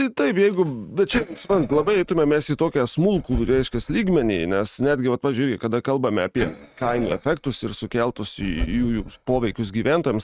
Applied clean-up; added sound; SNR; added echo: neural mask model RNNoise.